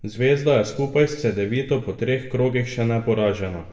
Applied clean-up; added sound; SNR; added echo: none; none; none; reverberation time 0.9 s.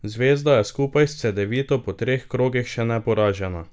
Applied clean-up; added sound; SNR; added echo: none; none; none; none.